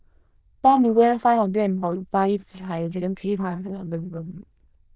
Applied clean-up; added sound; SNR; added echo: neural diffusion model UNIVERSE++.